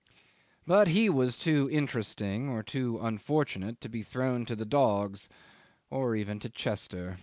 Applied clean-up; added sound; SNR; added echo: none; none; none; none.